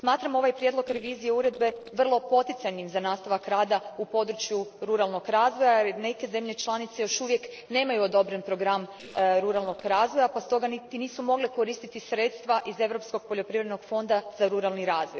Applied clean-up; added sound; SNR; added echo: neural separator model SepFormer DNS4.